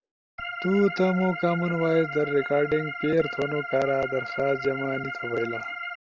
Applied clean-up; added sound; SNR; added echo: none; Organ; 8 dB; none.